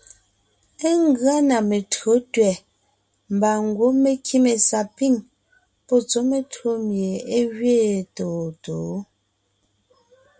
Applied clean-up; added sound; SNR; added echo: none; none; none; none.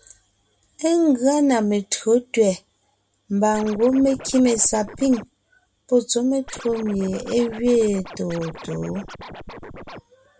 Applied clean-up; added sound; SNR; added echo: none; Scratching (performance technique); 16 dB; none.